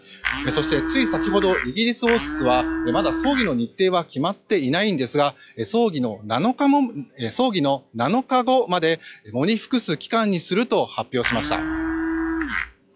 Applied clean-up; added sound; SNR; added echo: classical method log-MMSE.